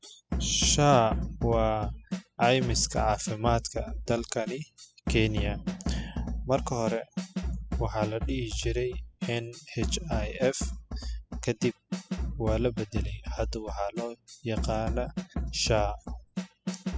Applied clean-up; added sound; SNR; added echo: classical method spectral subtraction.